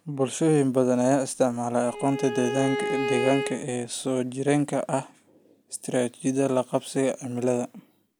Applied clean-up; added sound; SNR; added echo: none; Bowed string instrument; 5 dB; none.